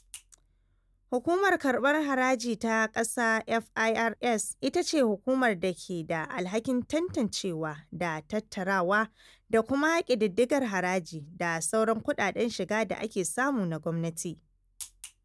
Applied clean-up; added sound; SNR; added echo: none; none; none; none.